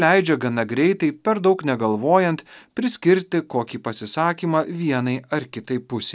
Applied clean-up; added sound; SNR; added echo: none; none; none; none.